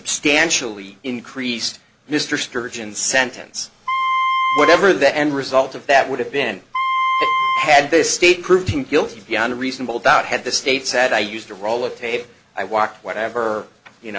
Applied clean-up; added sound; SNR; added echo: none; Wind instrument, woodwind instrument; 2 dB; none.